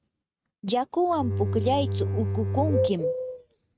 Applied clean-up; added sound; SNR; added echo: neural mask model RNNoise.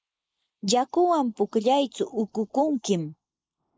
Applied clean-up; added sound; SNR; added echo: neural mask model Resemble Enhance denoiser.